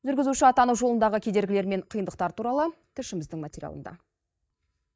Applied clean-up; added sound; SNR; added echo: neural mask model DeepFilterNet 3.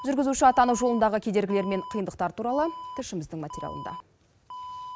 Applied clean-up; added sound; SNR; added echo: none; Alarm; 15 dB; none.